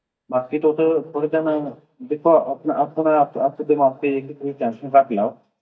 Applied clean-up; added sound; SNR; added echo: neural mask model DeepFilterNet 3.